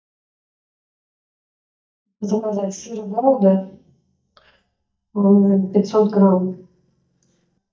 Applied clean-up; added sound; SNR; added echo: neural mask model DeepFilterNet 3.